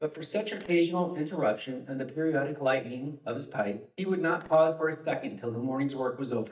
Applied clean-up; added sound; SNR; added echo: neural mask model DeepFilterNet 3.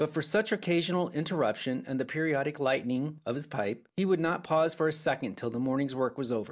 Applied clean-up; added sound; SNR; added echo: none; none; none; none.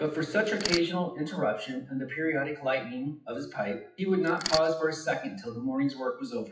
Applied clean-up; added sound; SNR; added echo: classical method WPE with log-MMSE.